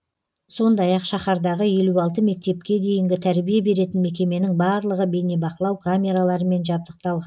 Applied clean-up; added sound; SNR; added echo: none; none; none; none.